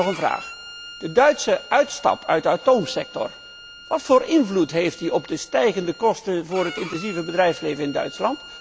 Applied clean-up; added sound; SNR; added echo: none; Bowed string instrument; 17 dB; none.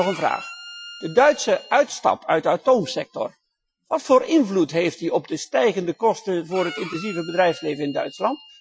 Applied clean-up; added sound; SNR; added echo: classical method Wiener filter.